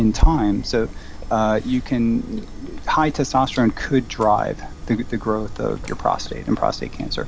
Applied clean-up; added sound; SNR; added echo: none; Chewing, mastication; 5 dB; none.